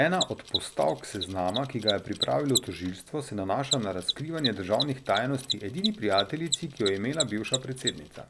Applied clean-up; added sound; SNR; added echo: neural mask model Resemble Enhance denoiser.